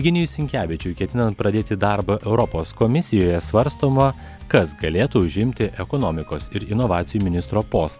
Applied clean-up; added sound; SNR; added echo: none; none; none; none.